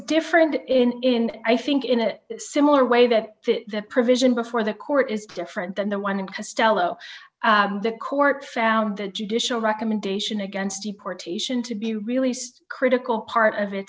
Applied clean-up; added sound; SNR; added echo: none; none; none; none.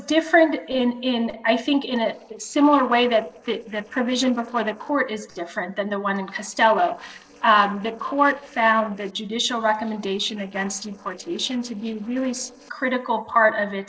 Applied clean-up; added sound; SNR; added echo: neural separator model SepFormer DNS4.